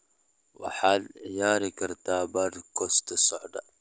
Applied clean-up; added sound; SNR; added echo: none; none; none; none.